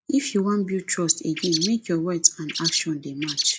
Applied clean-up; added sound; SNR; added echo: neural mask model Resemble Enhance denoiser.